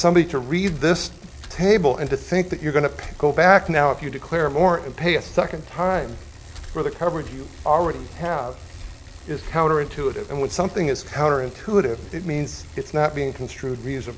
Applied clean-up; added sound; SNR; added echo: none; Bicycle; 16 dB; none.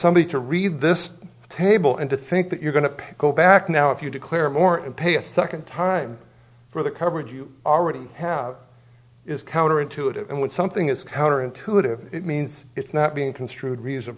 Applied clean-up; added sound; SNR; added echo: none; none; none; none.